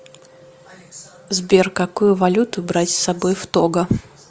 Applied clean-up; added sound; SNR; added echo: none; none; none; none.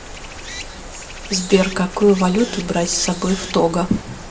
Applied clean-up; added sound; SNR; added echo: none; Stream; 12 dB; reverberation time 1.0 s.